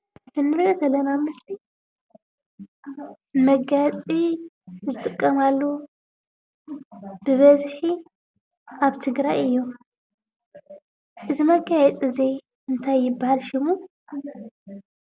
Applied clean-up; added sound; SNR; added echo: none; none; none; none.